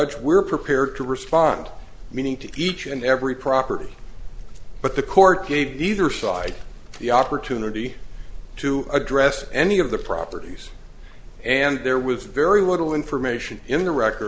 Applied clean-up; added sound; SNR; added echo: none; none; none; none.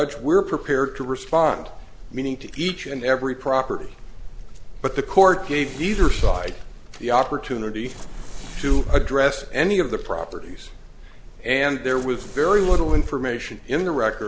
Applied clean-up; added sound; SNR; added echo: none; Fireworks; -1 dB; none.